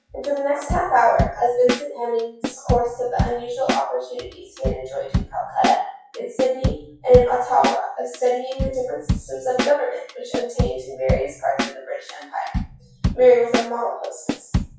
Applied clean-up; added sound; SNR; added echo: classical method WPE with log-MMSE.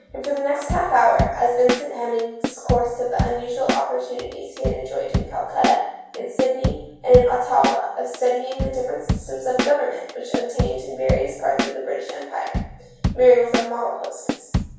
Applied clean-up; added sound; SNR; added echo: none; Drum / Drum kit; 6 dB; reverberation time 0.7 s.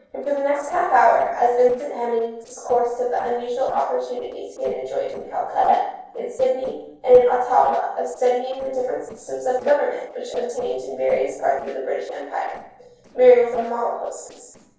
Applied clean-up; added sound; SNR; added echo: neural separator model SepFormer DNS4.